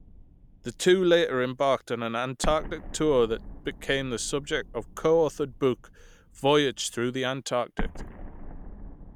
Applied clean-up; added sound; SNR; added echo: none; Explosion; 12 dB; none.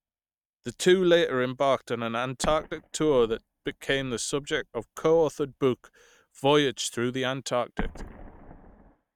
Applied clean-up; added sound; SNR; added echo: neural mask model RNNoise.